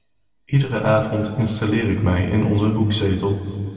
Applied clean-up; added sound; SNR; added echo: none; none; none; reverberation time 2.1 s.